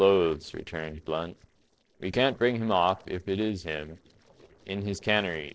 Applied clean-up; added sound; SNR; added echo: neural separator model SepFormer DNS4.